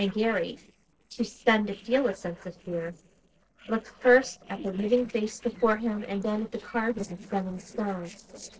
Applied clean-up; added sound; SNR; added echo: neural separator model SepFormer DNS4.